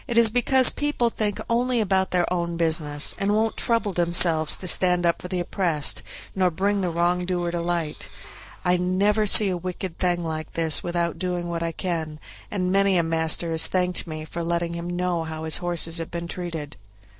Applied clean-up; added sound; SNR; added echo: neural separator model SepFormer DNS4.